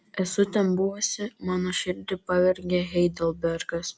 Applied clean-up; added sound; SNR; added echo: none; none; none; none.